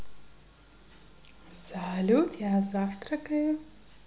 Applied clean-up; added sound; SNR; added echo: none; none; none; none.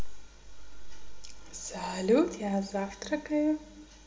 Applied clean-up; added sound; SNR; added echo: none; none; none; reverberation time 1.3 s.